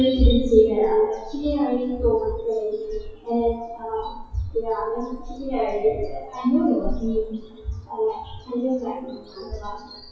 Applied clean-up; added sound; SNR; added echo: classical method WPE with log-MMSE.